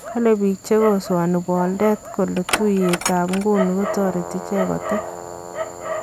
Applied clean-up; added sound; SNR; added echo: none; Dog; 8 dB; none.